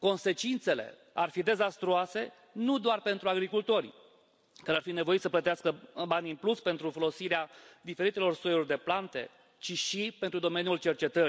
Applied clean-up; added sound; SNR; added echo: none; none; none; none.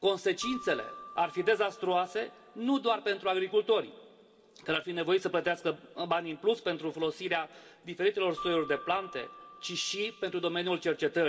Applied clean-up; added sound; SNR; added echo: none; Keyboard (musical); 19 dB; reverberation time 2.1 s.